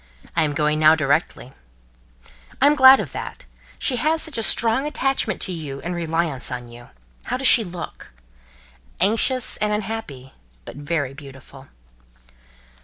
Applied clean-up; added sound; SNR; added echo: none; none; none; none.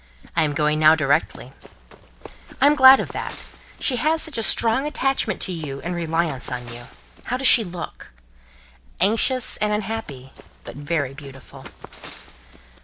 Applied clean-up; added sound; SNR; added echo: none; Run; 16 dB; none.